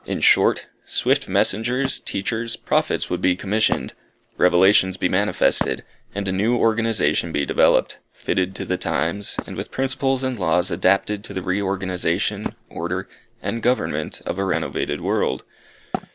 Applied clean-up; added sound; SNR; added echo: none; Wood; 16 dB; none.